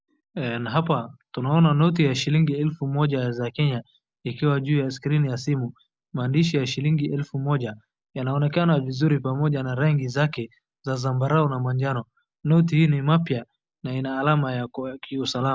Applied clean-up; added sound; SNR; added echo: none; none; none; none.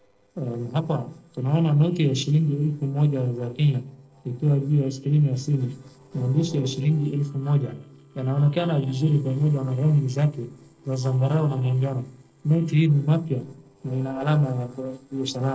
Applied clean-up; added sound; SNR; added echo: neural separator model SepFormer DNS4.